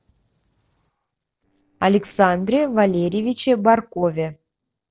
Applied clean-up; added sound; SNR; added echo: neural separator model SepFormer DNS4.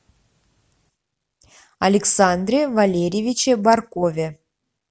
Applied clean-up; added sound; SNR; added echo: none; none; none; none.